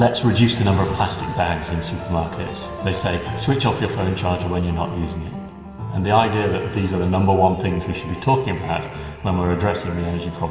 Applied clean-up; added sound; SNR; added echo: none; none; none; reverberation time 2.6 s.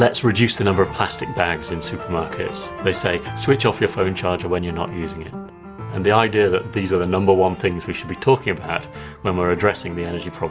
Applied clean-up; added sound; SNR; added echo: none; none; none; none.